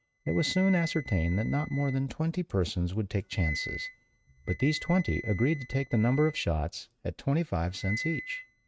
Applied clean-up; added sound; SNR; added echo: neural mask model RNNoise.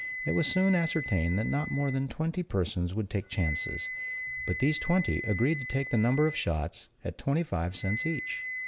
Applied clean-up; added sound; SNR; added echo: none; Wind instrument, woodwind instrument; 9 dB; none.